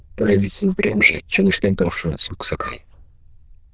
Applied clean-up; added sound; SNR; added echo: neural diffusion model UNIVERSE++.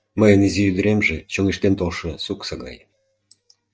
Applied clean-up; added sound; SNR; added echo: neural mask model DeepFilterNet 3.